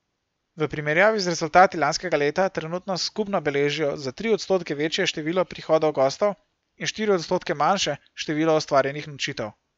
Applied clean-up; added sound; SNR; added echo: none; none; none; none.